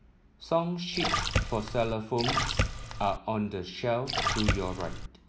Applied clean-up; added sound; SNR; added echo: none; Splash, splatter; -2 dB; none.